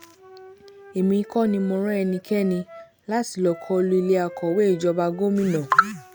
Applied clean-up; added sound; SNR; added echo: none; Wind instrument, woodwind instrument; 20 dB; none.